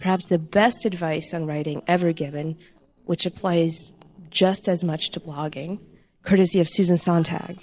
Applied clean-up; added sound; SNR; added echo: neural separator model SepFormer DNS4.